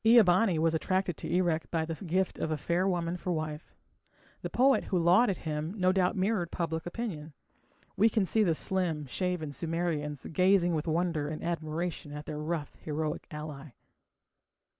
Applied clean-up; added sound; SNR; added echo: none; none; none; none.